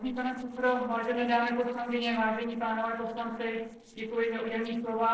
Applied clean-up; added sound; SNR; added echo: neural separator model SepFormer DNS4.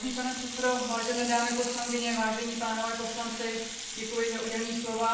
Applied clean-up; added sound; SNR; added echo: none; Sink (filling or washing) / Water tap, faucet; 7 dB; reverberation time 0.9 s.